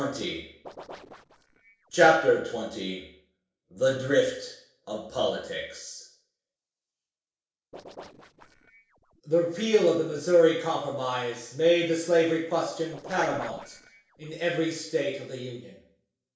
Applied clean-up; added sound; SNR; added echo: neural separator model SepFormer DNS4.